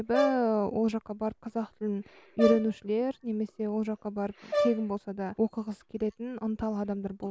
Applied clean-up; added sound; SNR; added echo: none; Brass instrument; 4 dB; none.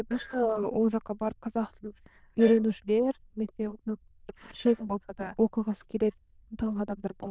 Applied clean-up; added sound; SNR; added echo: neural diffusion model UNIVERSE++.